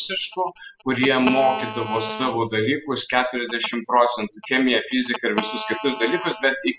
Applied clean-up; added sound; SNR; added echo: classical method spectral subtraction.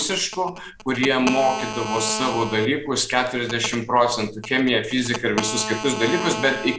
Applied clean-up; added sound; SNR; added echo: none; Telephone; 9 dB; none.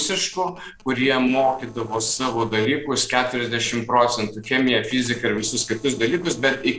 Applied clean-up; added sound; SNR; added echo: neural separator model SepFormer DNS4.